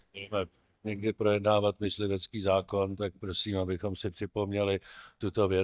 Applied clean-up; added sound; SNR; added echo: neural mask model DeepFilterNet 3.